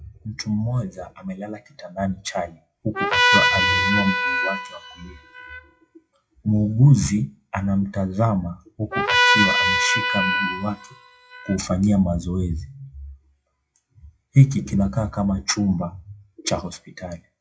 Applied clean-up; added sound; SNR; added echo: classical method WPE with log-MMSE.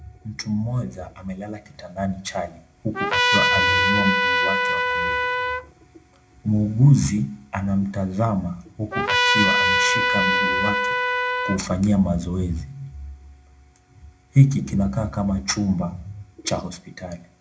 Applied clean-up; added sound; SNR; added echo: none; Trumpet; -3 dB; reverberation time 0.3 s.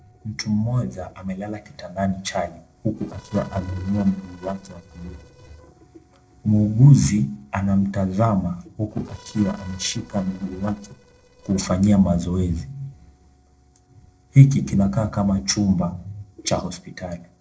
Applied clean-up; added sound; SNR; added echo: neural separator model SepFormer DNS4.